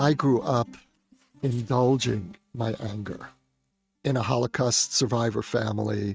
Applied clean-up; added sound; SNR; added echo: neural mask model RNNoise.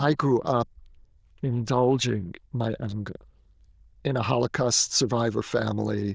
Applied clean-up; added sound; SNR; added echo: neural diffusion model UNIVERSE++.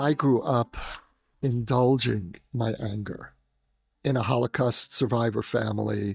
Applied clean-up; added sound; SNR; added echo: neural mask model DeepFilterNet 3.